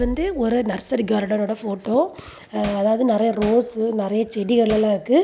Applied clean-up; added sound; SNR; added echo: none; Bass drum + Hammer; 17 dB; none.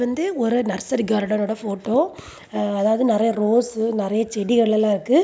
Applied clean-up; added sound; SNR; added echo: none; none; none; none.